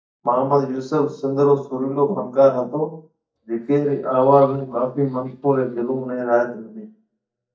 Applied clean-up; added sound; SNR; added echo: neural mask model DeepFilterNet 3.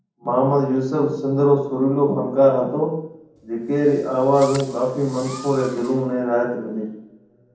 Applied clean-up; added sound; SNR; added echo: none; Fireworks; 19 dB; reverberation time 1.2 s.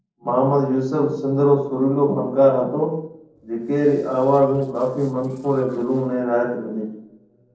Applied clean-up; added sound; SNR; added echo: neural separator model SepFormer DNS4.